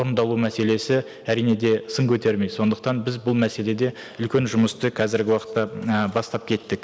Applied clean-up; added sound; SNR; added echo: none; none; none; none.